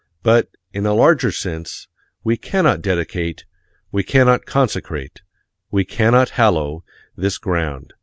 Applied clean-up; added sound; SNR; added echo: none; none; none; none.